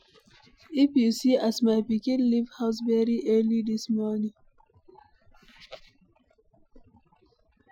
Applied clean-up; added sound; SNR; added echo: classical method Wiener filter.